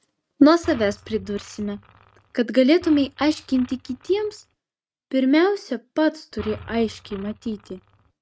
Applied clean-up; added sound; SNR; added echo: neural mask model RNNoise.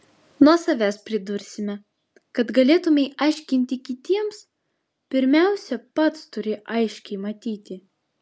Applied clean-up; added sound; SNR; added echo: none; none; none; none.